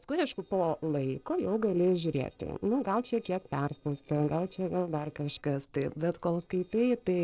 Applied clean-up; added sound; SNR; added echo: neural separator model SepFormer DNS4.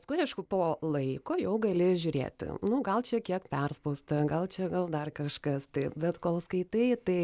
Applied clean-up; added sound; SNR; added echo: none; none; none; none.